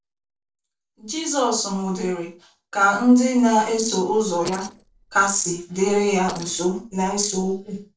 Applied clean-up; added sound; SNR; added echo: neural separator model SepFormer DNS4.